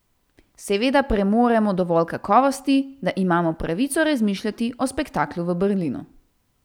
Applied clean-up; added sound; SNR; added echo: none; none; none; none.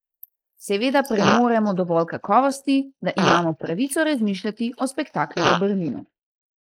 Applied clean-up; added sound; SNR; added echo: neural mask model Resemble Enhance denoiser.